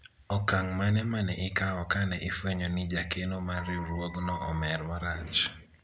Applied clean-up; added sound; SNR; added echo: none; none; none; none.